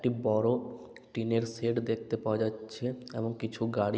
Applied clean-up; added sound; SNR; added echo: none; none; none; none.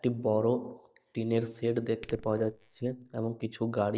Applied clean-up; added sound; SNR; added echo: neural mask model DeepFilterNet 3.